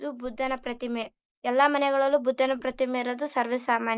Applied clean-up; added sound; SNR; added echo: neural mask model Resemble Enhance denoiser.